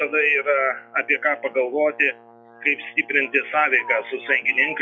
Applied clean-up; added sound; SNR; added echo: classical method log-MMSE.